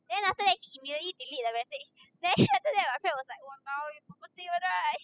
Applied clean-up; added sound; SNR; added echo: classical method spectral subtraction.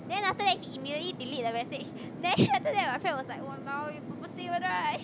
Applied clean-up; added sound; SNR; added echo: none; Fixed-wing aircraft, airplane; 10 dB; none.